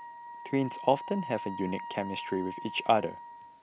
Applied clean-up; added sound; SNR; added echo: none; Wind instrument, woodwind instrument; 10 dB; none.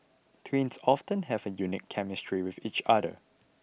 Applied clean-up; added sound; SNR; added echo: none; none; none; none.